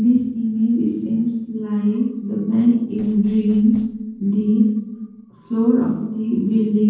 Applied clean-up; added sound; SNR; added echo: neural separator model SepFormer DNS4.